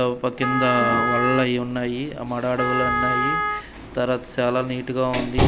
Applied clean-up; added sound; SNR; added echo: none; Wind instrument, woodwind instrument; 3 dB; none.